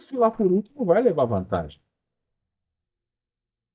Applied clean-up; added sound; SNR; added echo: neural mask model DeepFilterNet 3.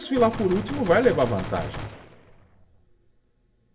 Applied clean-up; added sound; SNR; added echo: none; Gunshot, gunfire; 10 dB; reverberation time 1.9 s.